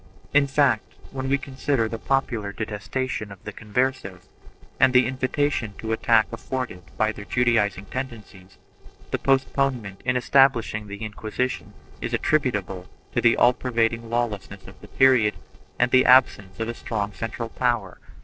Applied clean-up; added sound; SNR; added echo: neural separator model SepFormer DNS4.